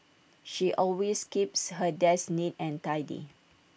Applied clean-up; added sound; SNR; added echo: none; none; none; none.